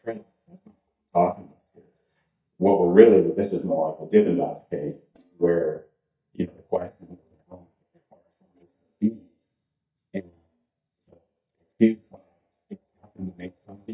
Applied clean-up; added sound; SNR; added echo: neural mask model DeepFilterNet 3.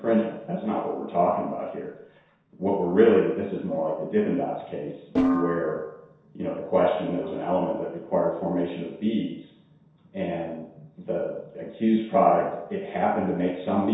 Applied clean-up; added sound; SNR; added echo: neural separator model SepFormer DNS4.